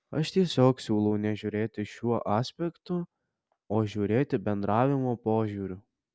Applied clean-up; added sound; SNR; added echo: none; none; none; none.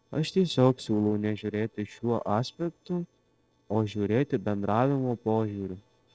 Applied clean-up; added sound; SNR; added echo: neural separator model SepFormer DNS4.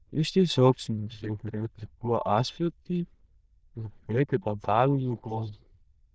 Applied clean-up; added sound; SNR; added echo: neural diffusion model UNIVERSE++.